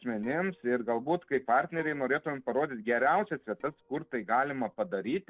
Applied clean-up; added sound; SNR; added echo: neural separator model SepFormer DNS4.